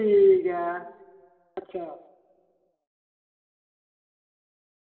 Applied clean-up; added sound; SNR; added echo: none; none; none; reverberation time 1.6 s.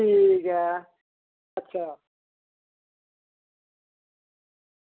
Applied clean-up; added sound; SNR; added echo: none; none; none; none.